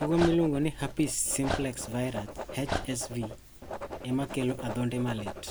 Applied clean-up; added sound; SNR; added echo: none; Dog + Writing; 7 dB; none.